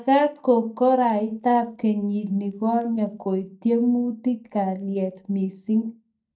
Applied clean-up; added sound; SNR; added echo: neural mask model DeepFilterNet 3.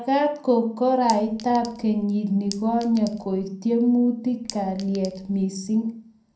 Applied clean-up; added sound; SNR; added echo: none; Chink, clink; 19 dB; reverberation time 0.5 s.